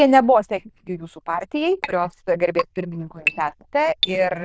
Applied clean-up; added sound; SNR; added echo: neural diffusion model UNIVERSE++.